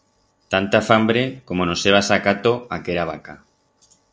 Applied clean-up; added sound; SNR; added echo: none; none; none; none.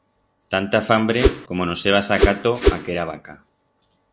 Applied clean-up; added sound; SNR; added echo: none; Whoosh, swoosh, swish; -4 dB; none.